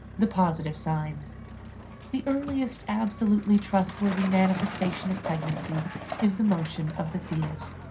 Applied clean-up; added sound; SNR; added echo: none; Truck; 11 dB; reverberation time 0.3 s.